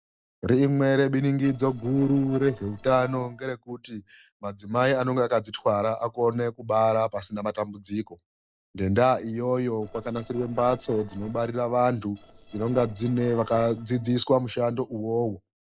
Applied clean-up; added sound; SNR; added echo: neural separator model SepFormer DNS4.